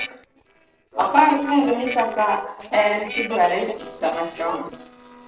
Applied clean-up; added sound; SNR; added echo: neural separator model SepFormer DNS4.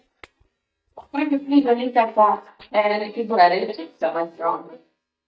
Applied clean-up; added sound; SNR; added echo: neural mask model DeepFilterNet 3.